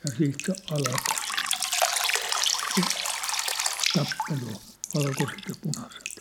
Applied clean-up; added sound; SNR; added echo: none; Drip; -2 dB; none.